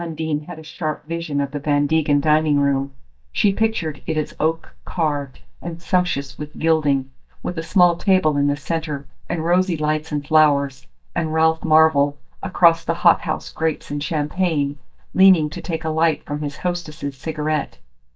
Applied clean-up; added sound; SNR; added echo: neural mask model DeepFilterNet 3.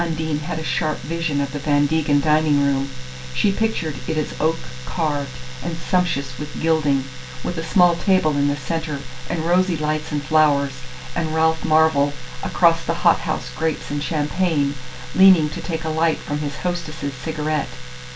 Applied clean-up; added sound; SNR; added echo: none; Domestic sounds, home sounds; 15 dB; reverberation time 0.2 s.